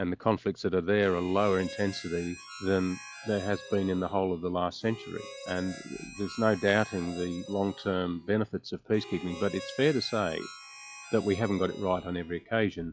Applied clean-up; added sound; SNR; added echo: classical method log-MMSE.